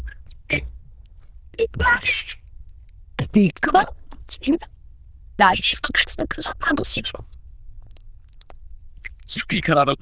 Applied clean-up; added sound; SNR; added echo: neural diffusion model UNIVERSE++.